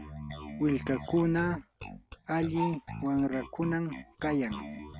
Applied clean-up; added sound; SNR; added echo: none; Bass guitar; 11 dB; none.